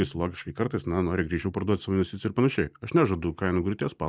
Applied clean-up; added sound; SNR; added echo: neural mask model DeepFilterNet 3.